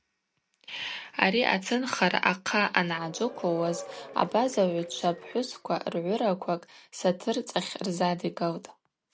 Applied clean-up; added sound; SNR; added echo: none; Applause / Crowd / Cheering; 16 dB; none.